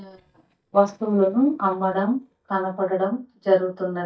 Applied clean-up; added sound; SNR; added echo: neural mask model DeepFilterNet 3.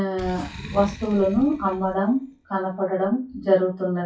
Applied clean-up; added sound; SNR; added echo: classical method WPE with log-MMSE.